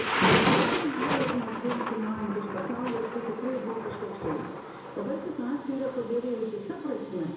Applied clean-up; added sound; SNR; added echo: none; Thunder; -1 dB; reverberation time 1.0 s.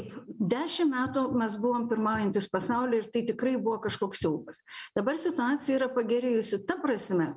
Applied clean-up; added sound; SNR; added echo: none; none; none; none.